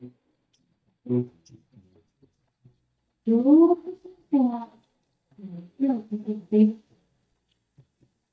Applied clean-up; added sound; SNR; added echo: neural mask model DeepFilterNet 3.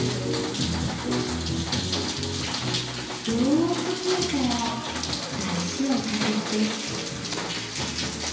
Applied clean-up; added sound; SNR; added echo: none; Rain; 4 dB; reverberation time 1.0 s.